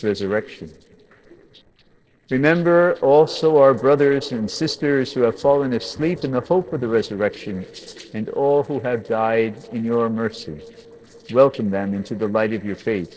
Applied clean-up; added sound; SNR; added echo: neural separator model SepFormer DNS4.